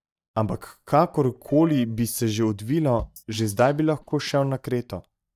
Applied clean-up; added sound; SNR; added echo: neural mask model DeepFilterNet 3.